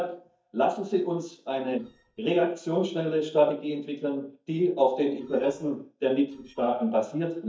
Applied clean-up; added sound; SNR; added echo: neural mask model DeepFilterNet 3.